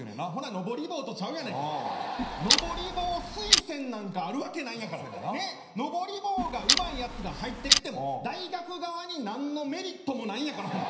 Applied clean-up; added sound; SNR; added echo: none; Clock; -4 dB; reverberation time 0.9 s.